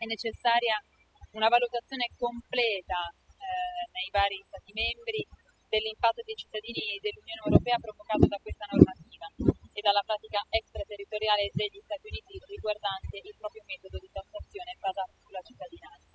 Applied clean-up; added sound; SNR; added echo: classical method spectral subtraction.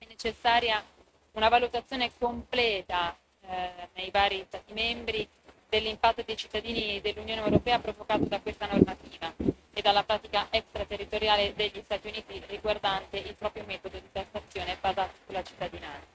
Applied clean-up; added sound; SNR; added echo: neural mask model RNNoise.